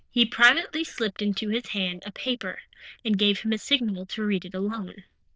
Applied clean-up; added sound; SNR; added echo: neural diffusion model UNIVERSE++.